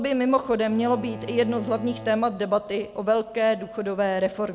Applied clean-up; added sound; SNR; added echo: none; Bowed string instrument; 17 dB; none.